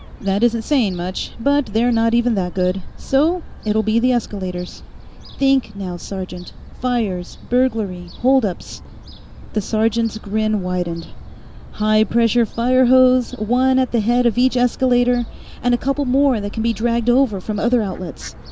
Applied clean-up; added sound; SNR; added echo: none; Gull, seagull / Fowl; 14 dB; none.